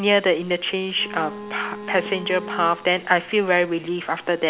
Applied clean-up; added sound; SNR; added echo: none; Bowed string instrument; 13 dB; none.